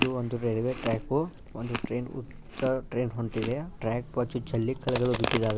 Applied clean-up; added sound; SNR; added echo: none; Chewing, mastication; 6 dB; none.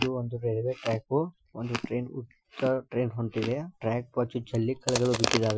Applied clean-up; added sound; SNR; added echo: classical method Wiener filter.